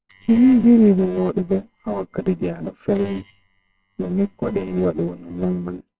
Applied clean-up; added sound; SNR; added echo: neural separator model SepFormer WHAMR!.